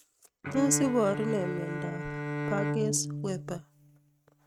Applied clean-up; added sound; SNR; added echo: neural mask model RNNoise.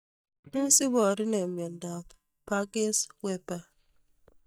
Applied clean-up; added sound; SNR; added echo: neural mask model DeepFilterNet 3.